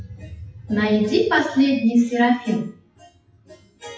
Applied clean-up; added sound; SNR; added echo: classical method WPE with log-MMSE.